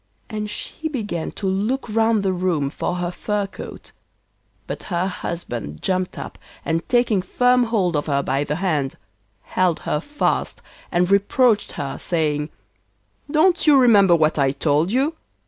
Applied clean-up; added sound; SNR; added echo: none; none; none; none.